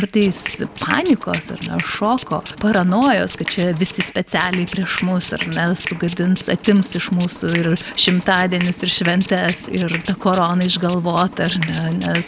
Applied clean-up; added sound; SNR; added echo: none; Tools + Hands; 11 dB; none.